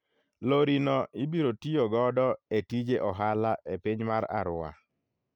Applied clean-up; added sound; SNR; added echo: none; none; none; none.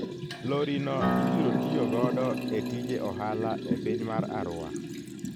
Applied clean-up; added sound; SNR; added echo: none; Liquid + Acoustic guitar; -2 dB; none.